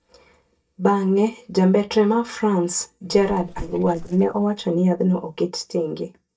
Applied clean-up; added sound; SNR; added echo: neural mask model DeepFilterNet 3.